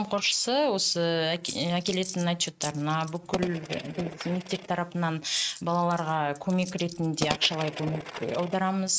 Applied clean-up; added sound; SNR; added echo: neural mask model RNNoise.